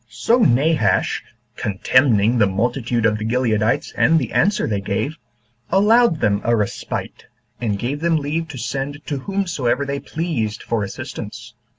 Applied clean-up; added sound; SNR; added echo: none; none; none; none.